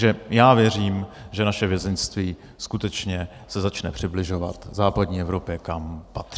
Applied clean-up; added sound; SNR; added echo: none; none; none; none.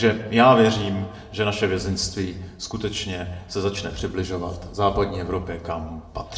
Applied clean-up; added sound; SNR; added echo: none; none; none; reverberation time 0.7 s.